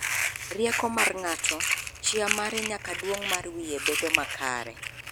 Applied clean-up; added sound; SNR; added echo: none; Fire; -1 dB; none.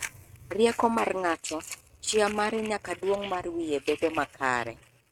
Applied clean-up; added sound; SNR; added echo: neural mask model RNNoise.